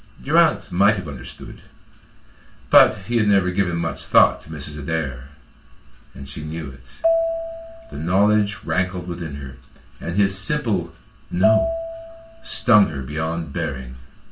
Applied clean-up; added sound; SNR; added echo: none; Marimba, xylophone; 5 dB; reverberation time 0.2 s.